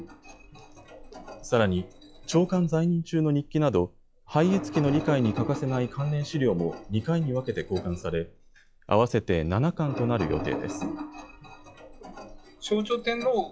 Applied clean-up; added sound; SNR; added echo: classical method log-MMSE.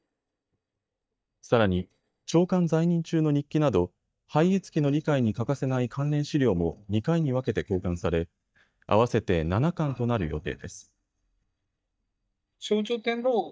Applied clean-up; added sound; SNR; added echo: neural mask model DeepFilterNet 3.